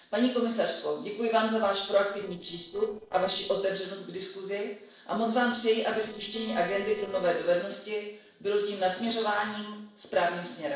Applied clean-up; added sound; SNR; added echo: neural separator model SepFormer DNS4.